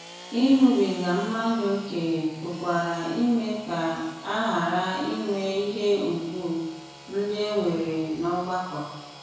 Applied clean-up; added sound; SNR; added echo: none; Sawing / Engine; 18 dB; reverberation time 1.0 s.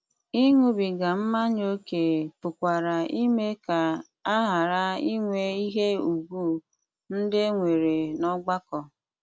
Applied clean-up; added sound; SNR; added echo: none; none; none; none.